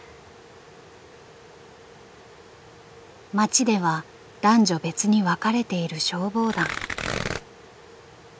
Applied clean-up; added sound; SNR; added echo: none; Tearing; 5 dB; none.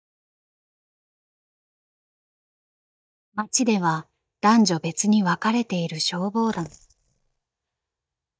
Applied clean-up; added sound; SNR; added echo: neural mask model DeepFilterNet 3.